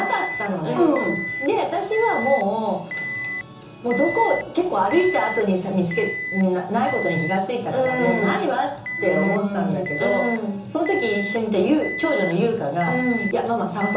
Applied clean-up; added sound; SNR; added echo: none; Alarm; 9 dB; reverberation time 0.6 s.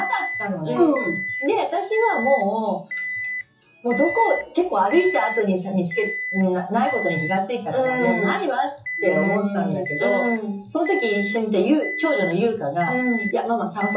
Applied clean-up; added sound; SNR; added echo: classical method WPE with log-MMSE.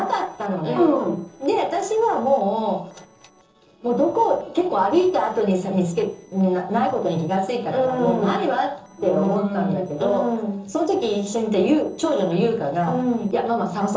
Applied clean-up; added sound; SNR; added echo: neural separator model SepFormer DNS4.